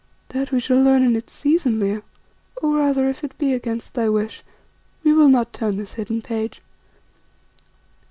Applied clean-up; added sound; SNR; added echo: none; none; none; none.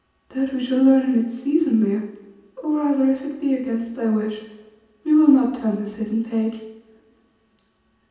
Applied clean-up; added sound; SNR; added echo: none; none; none; reverberation time 0.9 s.